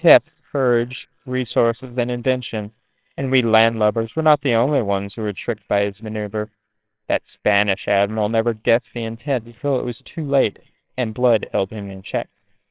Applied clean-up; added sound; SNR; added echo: neural separator model SepFormer WHAMR!.